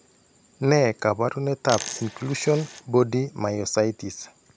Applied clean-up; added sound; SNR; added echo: none; Coin (dropping); 11 dB; none.